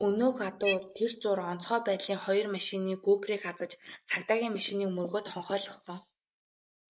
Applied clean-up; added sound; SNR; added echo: neural mask model Resemble Enhance denoiser.